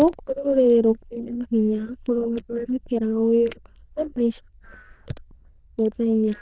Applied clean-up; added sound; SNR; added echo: neural diffusion model UNIVERSE++.